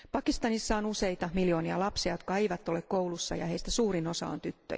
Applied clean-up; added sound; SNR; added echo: none; none; none; none.